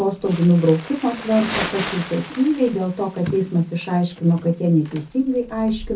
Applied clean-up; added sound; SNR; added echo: none; Crumpling, crinkling; 13 dB; reverberation time 0.3 s.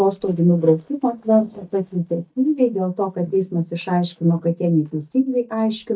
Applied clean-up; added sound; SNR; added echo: neural mask model DeepFilterNet 3.